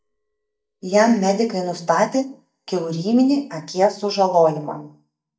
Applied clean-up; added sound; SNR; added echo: neural mask model DeepFilterNet 3.